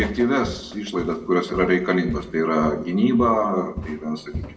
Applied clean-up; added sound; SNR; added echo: none; Walk, footsteps; 14 dB; reverberation time 1.0 s.